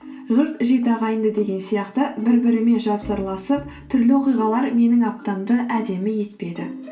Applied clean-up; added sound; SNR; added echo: none; none; none; reverberation time 0.2 s.